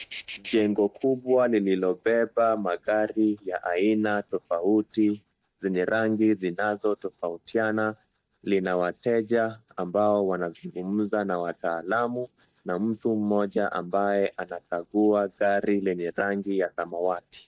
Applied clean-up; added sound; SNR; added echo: neural mask model DeepFilterNet 3.